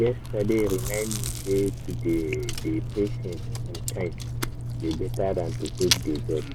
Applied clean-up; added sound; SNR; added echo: none; Chewing, mastication; 2 dB; none.